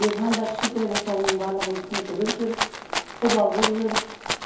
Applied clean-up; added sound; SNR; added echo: none; Rattle (instrument); 4 dB; reverberation time 2.4 s.